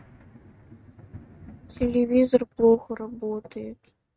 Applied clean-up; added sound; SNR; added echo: neural mask model RNNoise.